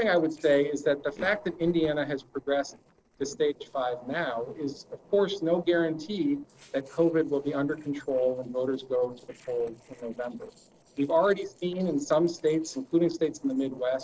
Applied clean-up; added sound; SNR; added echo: neural separator model SepFormer DNS4.